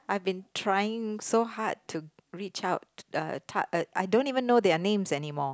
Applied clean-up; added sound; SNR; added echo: none; none; none; none.